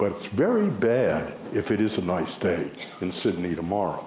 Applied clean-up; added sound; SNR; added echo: none; none; none; none.